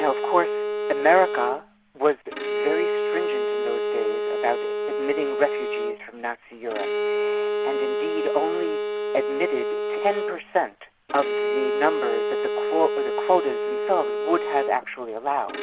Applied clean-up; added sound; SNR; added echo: none; Bowed string instrument; 0 dB; none.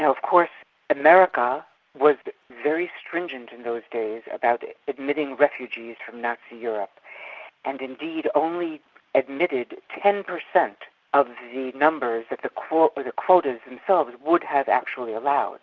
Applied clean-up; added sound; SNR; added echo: none; none; none; none.